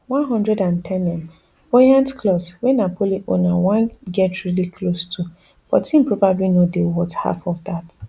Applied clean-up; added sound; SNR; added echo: none; none; none; none.